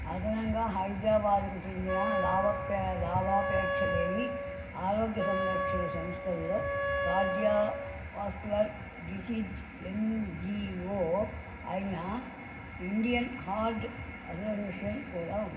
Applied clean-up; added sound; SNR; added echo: none; Wind instrument, woodwind instrument; 1 dB; reverberation time 0.4 s.